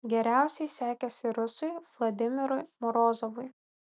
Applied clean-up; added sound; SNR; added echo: none; none; none; none.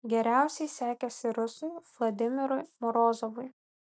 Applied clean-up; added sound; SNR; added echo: neural mask model DeepFilterNet 3.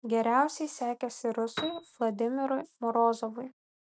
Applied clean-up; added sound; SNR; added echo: neural mask model RNNoise.